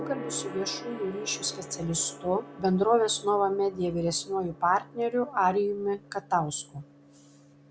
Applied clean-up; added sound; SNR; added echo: none; Gong; 15 dB; none.